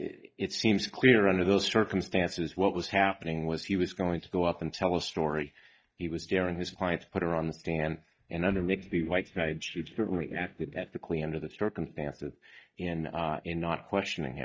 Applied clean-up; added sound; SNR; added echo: neural mask model DeepFilterNet 3.